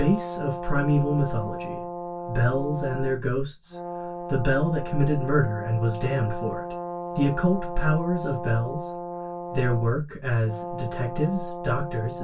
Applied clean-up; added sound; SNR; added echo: none; Brass instrument; 9 dB; reverberation time 0.2 s.